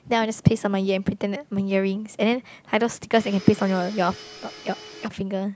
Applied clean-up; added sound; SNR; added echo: none; Domestic sounds, home sounds; 17 dB; none.